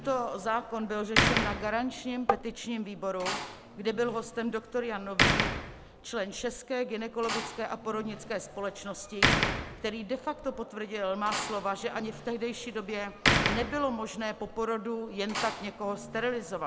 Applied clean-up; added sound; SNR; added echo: none; Tap + Slam; 0 dB; none.